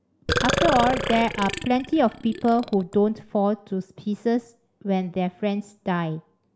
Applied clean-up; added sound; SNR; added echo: none; Burping, eructation; 4 dB; none.